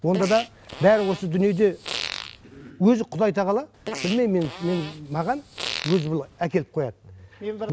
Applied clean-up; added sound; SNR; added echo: none; Fart; 11 dB; none.